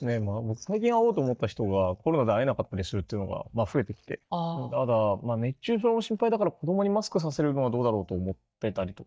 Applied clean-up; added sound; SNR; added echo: neural mask model DeepFilterNet 3.